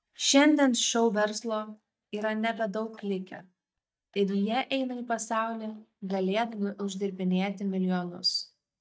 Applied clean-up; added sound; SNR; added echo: neural mask model DeepFilterNet 3.